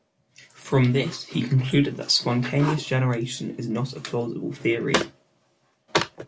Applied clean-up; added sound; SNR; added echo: none; none; none; none.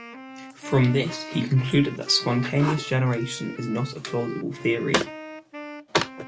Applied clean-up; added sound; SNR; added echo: none; Wind instrument, woodwind instrument; 15 dB; none.